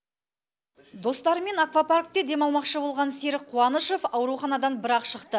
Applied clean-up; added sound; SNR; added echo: none; none; none; none.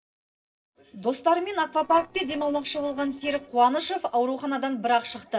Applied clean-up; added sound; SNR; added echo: neural separator model SepFormer DNS4.